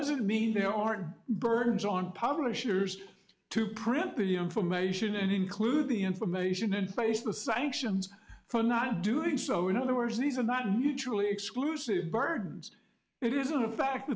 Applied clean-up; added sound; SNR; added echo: none; none; none; none.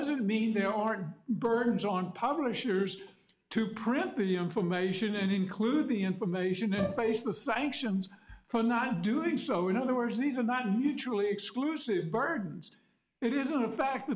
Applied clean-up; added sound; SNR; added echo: none; Bowed string instrument; 9 dB; none.